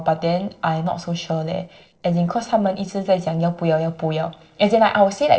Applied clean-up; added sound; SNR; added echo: neural separator model SepFormer DNS4.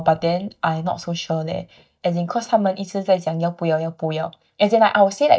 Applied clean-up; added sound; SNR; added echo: neural mask model DeepFilterNet 3.